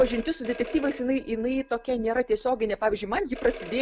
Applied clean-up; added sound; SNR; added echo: none; Telephone; 14 dB; none.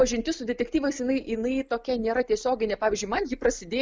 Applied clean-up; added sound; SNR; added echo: none; none; none; none.